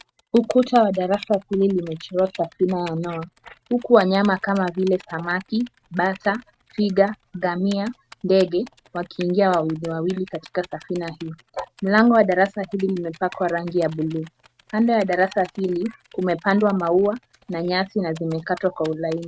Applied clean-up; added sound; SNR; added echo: neural mask model RNNoise.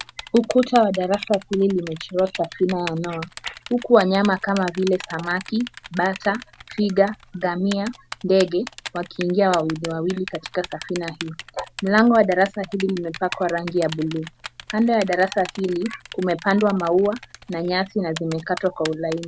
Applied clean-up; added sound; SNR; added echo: none; Typing; 16 dB; none.